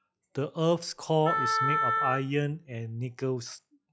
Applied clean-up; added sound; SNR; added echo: classical method log-MMSE.